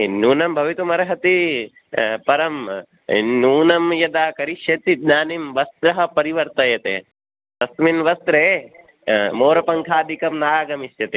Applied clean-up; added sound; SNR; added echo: none; none; none; none.